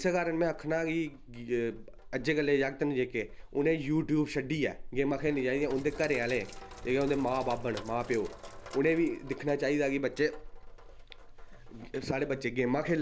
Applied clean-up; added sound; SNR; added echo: none; Sink (filling or washing); 14 dB; none.